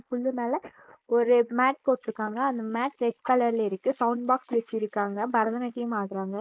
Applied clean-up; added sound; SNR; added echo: neural mask model Resemble Enhance denoiser.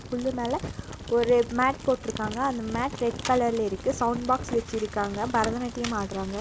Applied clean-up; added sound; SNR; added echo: none; Fire; 10 dB; none.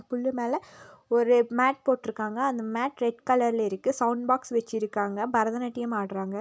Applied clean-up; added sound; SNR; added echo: none; none; none; none.